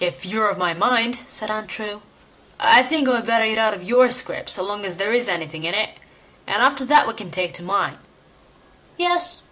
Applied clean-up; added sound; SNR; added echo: none; none; none; none.